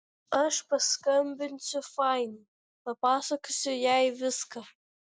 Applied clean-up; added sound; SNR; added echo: none; none; none; none.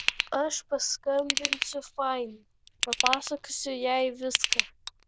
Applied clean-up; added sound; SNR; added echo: neural diffusion model UNIVERSE++.